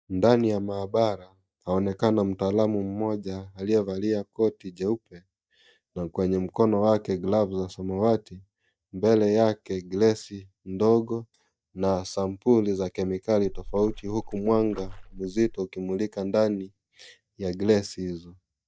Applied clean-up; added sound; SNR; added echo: neural mask model DeepFilterNet 3.